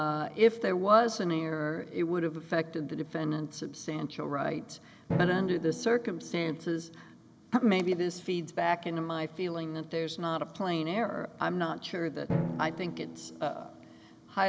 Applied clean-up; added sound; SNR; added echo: none; Drum; 11 dB; none.